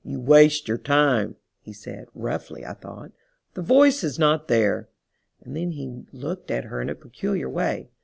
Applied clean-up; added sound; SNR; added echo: none; none; none; none.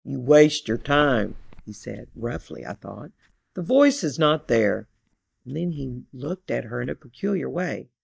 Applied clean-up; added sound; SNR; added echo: neural mask model DeepFilterNet 3.